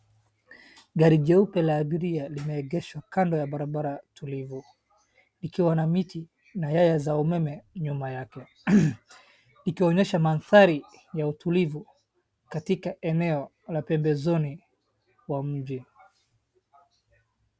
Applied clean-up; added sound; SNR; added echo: none; none; none; none.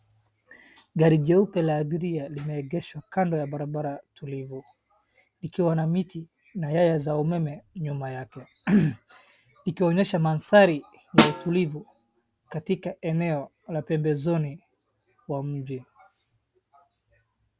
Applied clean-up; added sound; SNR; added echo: none; Snare drum; -1 dB; none.